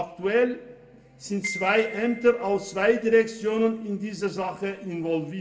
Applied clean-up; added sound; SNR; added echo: none; Glockenspiel; 16 dB; reverberation time 0.7 s.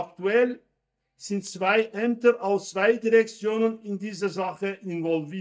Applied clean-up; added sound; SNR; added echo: neural mask model DeepFilterNet 3.